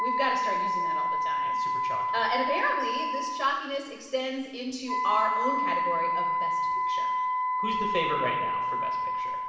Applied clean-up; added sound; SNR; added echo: none; Wind instrument, woodwind instrument; -4 dB; reverberation time 1.2 s.